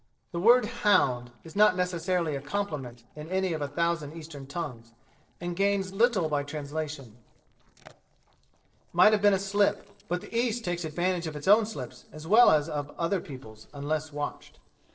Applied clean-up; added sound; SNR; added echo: neural separator model SepFormer DNS4.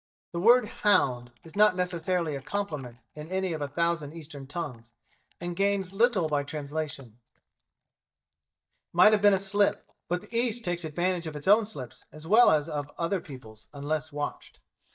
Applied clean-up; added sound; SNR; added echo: neural mask model DeepFilterNet 3.